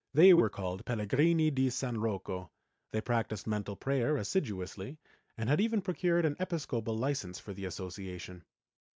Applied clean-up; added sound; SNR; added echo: none; none; none; none.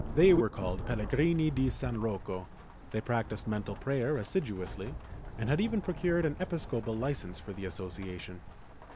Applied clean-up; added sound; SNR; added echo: none; Rain / Thunderstorm; 10 dB; none.